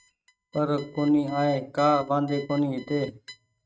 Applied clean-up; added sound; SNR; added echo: neural mask model RNNoise.